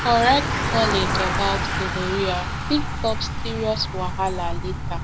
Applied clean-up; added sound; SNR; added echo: none; Bicycle; 0 dB; none.